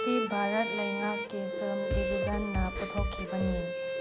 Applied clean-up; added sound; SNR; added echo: none; Bowed string instrument + Drum kit; -1 dB; none.